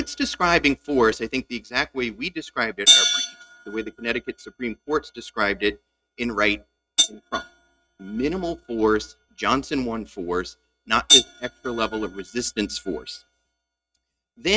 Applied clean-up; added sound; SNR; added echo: neural mask model RNNoise.